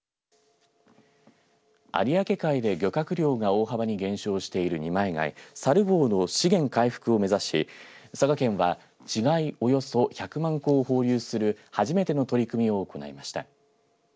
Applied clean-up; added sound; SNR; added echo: none; none; none; none.